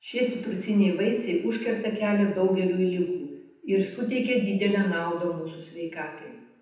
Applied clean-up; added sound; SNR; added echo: none; none; none; reverberation time 0.8 s.